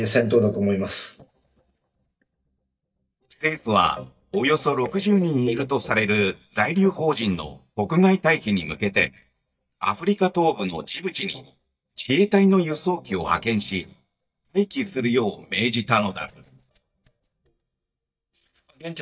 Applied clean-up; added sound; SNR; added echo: neural mask model DeepFilterNet 3.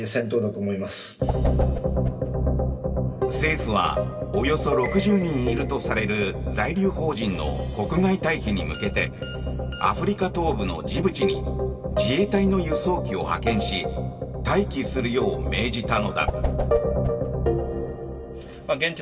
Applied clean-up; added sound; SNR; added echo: none; Whoosh, swoosh, swish; 7 dB; reverberation time 1.6 s.